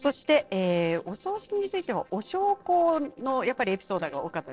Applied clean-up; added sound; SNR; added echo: neural separator model SepFormer DNS4.